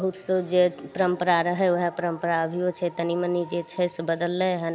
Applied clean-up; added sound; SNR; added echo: none; none; none; none.